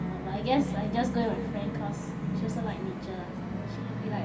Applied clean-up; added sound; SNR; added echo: none; Musical instrument; 0 dB; reverberation time 2.5 s.